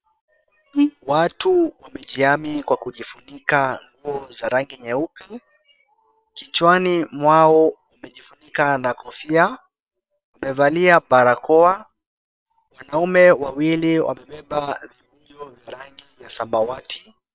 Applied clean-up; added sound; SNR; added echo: neural separator model SepFormer WHAM!.